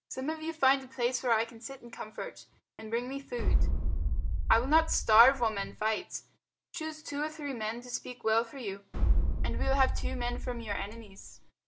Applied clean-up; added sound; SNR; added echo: none; Boom; -3 dB; none.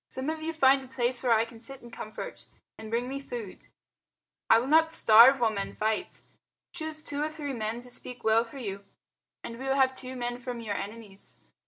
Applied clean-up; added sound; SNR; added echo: none; none; none; none.